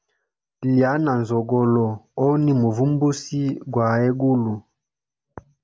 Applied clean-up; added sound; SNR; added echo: none; none; none; none.